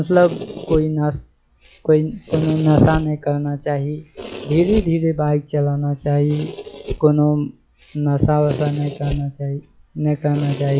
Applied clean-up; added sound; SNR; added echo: classical method log-MMSE.